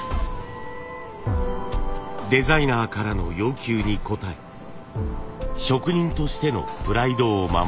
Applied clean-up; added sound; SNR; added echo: none; none; none; none.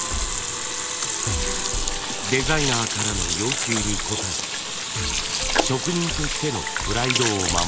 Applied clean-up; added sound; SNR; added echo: none; Sink (filling or washing) / Water tap, faucet; -1 dB; none.